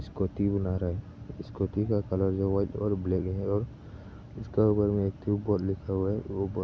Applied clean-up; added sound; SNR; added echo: none; none; none; none.